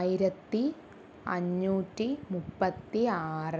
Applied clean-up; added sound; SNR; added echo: none; none; none; none.